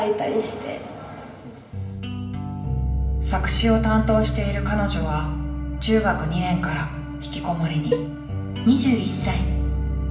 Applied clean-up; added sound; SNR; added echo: none; Cowbell; 9 dB; reverberation time 0.9 s.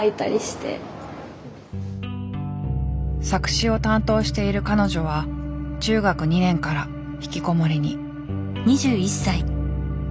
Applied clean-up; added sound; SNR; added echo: none; none; none; none.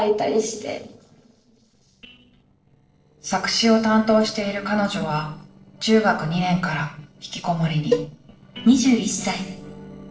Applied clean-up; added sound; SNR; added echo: neural separator model SepFormer DNS4.